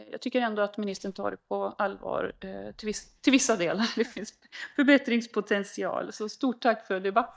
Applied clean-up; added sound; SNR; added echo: neural mask model DeepFilterNet 3.